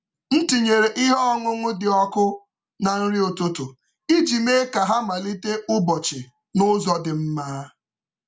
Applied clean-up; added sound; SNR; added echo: none; none; none; none.